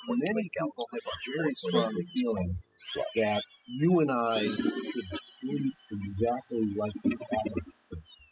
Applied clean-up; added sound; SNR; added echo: classical method spectral subtraction.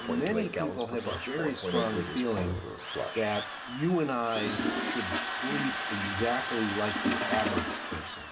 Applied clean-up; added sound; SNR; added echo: none; Toilet flush + Drill; 1 dB; none.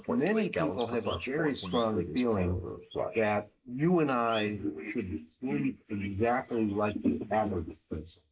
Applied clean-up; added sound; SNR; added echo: neural mask model Resemble Enhance denoiser.